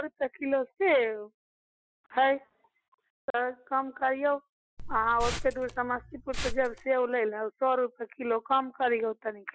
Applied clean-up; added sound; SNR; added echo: classical method Wiener filter.